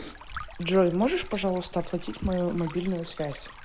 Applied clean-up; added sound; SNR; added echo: none; Stream; 13 dB; none.